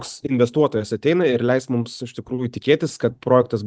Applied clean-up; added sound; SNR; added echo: neural mask model DeepFilterNet 3.